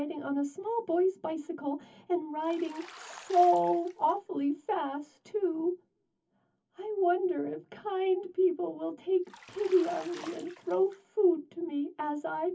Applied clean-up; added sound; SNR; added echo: none; Bathtub (filling or washing); 20 dB; reverberation time 0.3 s.